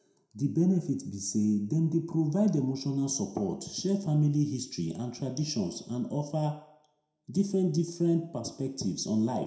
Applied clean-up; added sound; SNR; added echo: none; none; none; reverberation time 0.6 s.